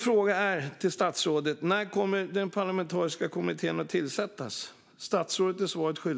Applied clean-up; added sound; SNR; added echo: none; none; none; none.